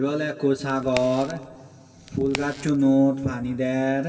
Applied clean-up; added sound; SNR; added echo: none; Crack; 15 dB; reverberation time 2.6 s.